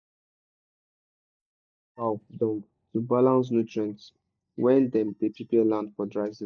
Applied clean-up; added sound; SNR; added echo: neural mask model DeepFilterNet 3.